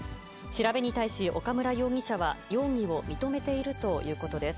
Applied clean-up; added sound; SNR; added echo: none; none; none; none.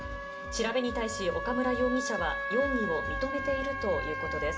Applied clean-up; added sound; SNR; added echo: none; Wind instrument, woodwind instrument; 4 dB; reverberation time 0.4 s.